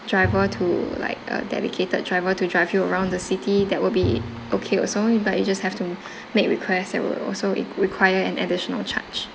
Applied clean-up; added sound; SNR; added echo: none; Bowed string instrument; 13 dB; none.